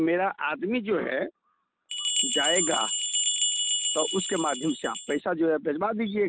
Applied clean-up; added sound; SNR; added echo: none; Bell; -1 dB; none.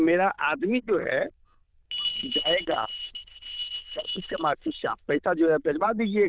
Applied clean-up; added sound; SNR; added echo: neural diffusion model UNIVERSE++.